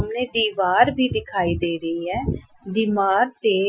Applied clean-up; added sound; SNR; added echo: classical method Wiener filter.